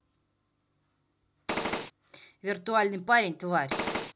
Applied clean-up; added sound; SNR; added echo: none; Gunshot, gunfire; 0 dB; none.